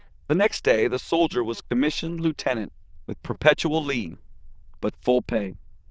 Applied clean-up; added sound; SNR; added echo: neural diffusion model UNIVERSE++.